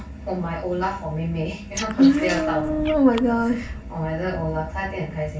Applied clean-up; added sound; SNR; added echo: none; Frog; 12 dB; reverberation time 0.4 s.